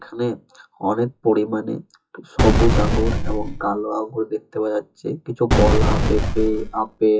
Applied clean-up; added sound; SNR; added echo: classical method WPE with log-MMSE.